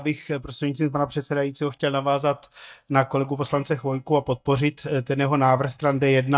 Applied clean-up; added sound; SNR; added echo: neural mask model DeepFilterNet 3.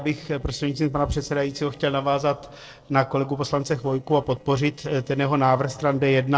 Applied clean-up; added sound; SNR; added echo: neural separator model SepFormer DNS4.